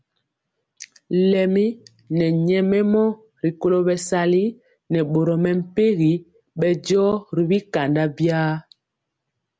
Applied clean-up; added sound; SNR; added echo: none; none; none; none.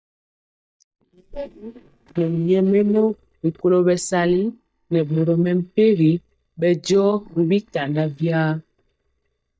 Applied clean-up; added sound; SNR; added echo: neural mask model DeepFilterNet 3.